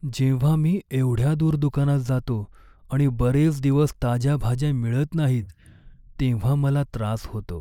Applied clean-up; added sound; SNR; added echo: neural mask model Resemble Enhance denoiser.